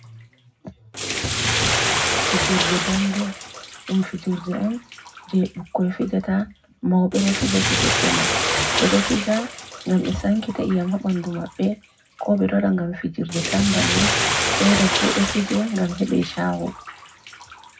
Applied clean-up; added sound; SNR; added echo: none; Bathtub (filling or washing); 2 dB; reverberation time 0.4 s.